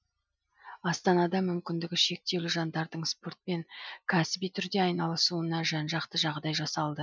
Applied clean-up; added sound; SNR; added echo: classical method Wiener filter.